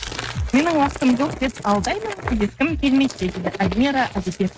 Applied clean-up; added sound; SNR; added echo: neural mask model RNNoise.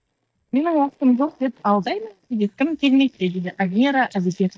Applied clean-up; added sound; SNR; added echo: neural mask model DeepFilterNet 3.